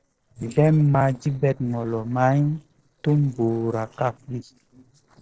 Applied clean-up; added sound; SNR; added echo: neural separator model SepFormer DNS4.